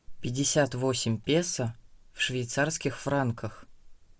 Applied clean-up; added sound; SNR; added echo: none; none; none; none.